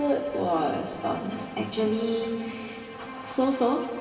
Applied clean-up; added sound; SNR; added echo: none; Bowed string instrument; 15 dB; reverberation time 2.5 s.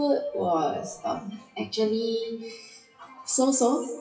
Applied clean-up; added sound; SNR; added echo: classical method WPE with log-MMSE.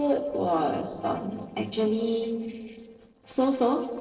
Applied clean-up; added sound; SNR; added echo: neural separator model SepFormer DNS4.